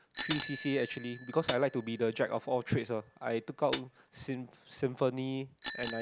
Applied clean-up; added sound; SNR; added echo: none; Bicycle bell + Hi-hat; -1 dB; none.